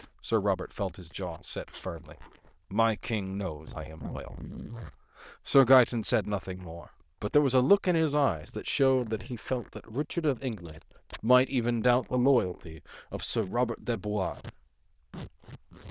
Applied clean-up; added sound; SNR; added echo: neural diffusion model UNIVERSE++.